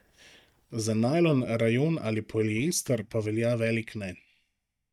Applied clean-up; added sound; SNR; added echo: neural mask model DeepFilterNet 3.